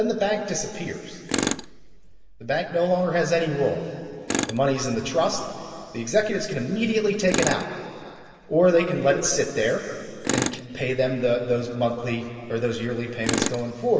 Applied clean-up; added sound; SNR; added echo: none; Tools; 9 dB; reverberation time 2.5 s.